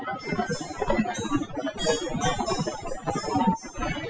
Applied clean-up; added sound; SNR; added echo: classical method Wiener filter.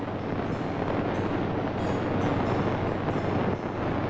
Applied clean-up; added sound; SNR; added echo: none; Harp; 18 dB; none.